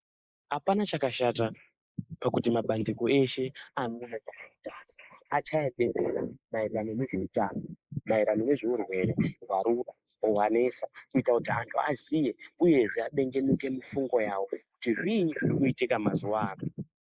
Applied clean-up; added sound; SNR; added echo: neural mask model Resemble Enhance denoiser.